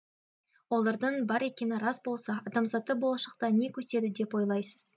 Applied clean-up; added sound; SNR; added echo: none; none; none; none.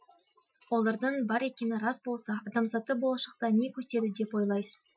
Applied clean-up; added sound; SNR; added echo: classical method Wiener filter.